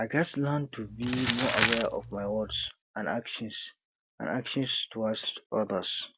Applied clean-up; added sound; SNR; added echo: none; Crumpling, crinkling; -1 dB; none.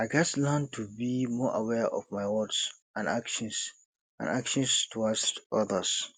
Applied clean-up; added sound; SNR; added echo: none; none; none; none.